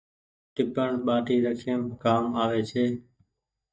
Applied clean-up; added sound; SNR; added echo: neural mask model DeepFilterNet 3.